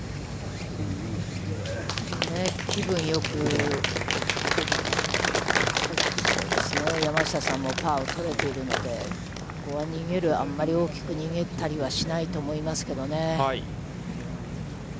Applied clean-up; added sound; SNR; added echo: none; none; none; none.